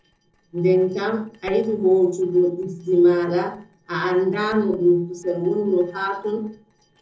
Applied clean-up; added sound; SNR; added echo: neural separator model SepFormer DNS4.